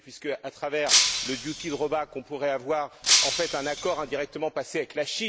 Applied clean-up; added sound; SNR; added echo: none; Shatter; -3 dB; none.